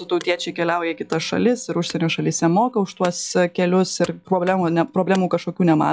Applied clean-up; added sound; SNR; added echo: classical method log-MMSE.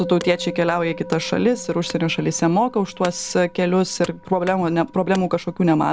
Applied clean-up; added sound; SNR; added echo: none; Wood / Domestic sounds, home sounds + Musical instrument; 16 dB; none.